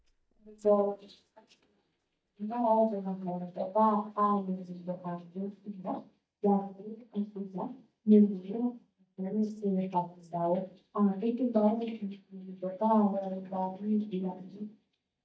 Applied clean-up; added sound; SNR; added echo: neural mask model DeepFilterNet 3.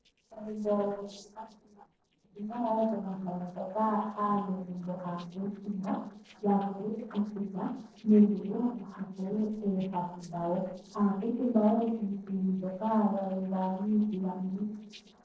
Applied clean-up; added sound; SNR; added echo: neural separator model SepFormer DNS4.